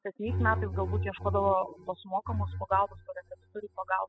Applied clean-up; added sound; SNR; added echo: classical method spectral subtraction.